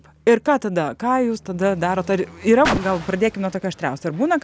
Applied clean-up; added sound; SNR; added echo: none; Car; 12 dB; none.